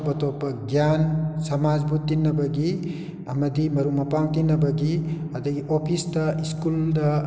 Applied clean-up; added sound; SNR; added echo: none; none; none; none.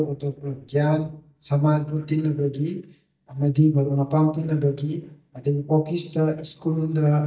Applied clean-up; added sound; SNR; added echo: neural mask model DeepFilterNet 3.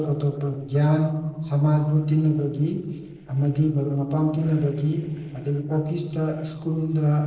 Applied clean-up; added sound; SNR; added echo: neural separator model SepFormer DNS4.